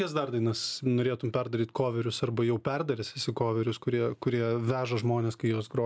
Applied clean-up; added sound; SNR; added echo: none; none; none; none.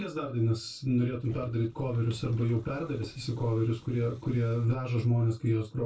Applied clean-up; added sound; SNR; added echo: neural separator model SepFormer DNS4.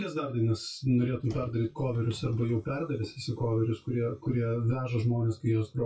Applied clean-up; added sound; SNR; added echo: classical method WPE with log-MMSE.